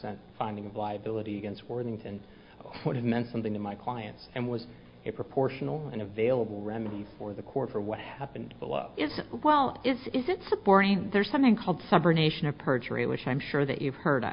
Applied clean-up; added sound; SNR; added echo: none; none; none; none.